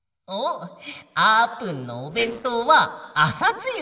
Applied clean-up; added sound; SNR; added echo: neural separator model SepFormer DNS4.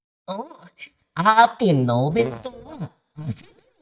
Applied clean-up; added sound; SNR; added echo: neural mask model DeepFilterNet 3.